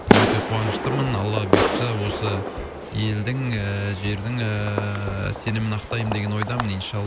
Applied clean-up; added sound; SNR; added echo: none; Fireworks; 1 dB; none.